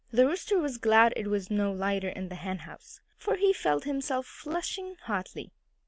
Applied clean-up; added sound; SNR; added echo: none; none; none; none.